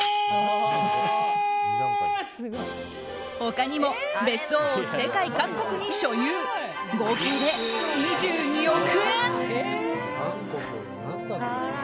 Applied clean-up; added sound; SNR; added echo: none; none; none; none.